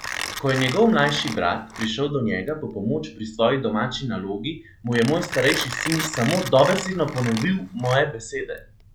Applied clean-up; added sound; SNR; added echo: none; Mechanisms; 11 dB; none.